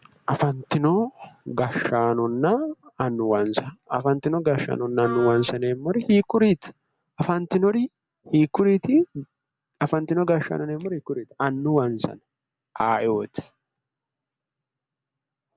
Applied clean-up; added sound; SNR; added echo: none; Wind instrument, woodwind instrument; 12 dB; none.